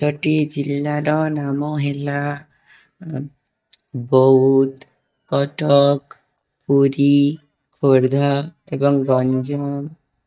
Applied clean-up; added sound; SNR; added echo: neural mask model DeepFilterNet 3.